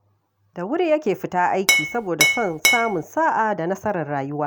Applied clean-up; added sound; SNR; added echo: none; Glass; -3 dB; none.